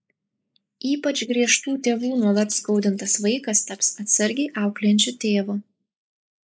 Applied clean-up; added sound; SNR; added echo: neural mask model Resemble Enhance denoiser.